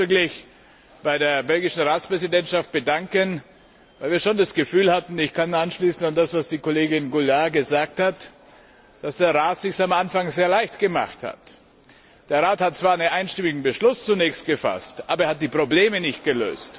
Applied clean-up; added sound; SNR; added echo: none; none; none; none.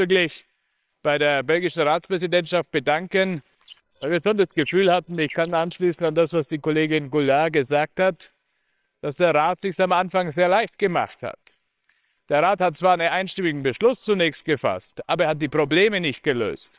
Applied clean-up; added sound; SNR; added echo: neural separator model SepFormer WHAMR!.